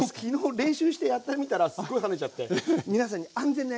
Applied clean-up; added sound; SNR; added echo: none; none; none; none.